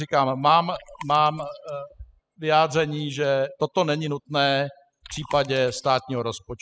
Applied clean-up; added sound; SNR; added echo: classical method spectral subtraction.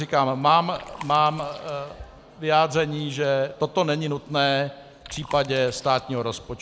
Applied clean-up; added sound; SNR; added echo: none; Chewing, mastication; 19 dB; none.